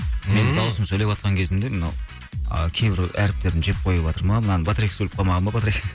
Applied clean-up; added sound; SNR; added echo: none; none; none; none.